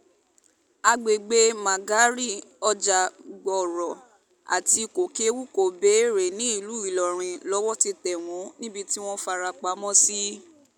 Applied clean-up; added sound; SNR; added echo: none; none; none; none.